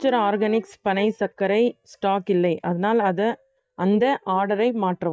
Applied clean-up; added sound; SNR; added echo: neural mask model DeepFilterNet 3.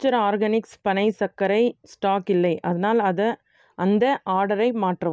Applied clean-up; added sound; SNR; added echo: none; none; none; none.